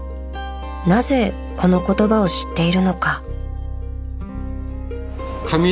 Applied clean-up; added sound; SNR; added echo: none; none; none; none.